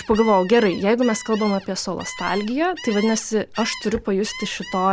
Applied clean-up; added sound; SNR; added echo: none; Gull, seagull; 15 dB; none.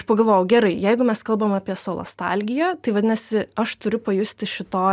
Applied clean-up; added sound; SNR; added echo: none; none; none; none.